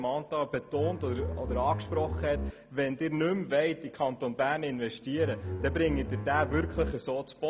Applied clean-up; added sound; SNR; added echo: none; Bowed string instrument; 4 dB; none.